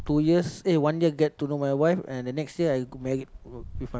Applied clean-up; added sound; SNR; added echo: none; Wind; 18 dB; none.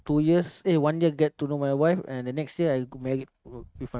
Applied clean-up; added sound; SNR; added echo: neural mask model RNNoise.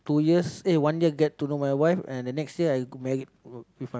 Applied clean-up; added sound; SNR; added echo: none; none; none; none.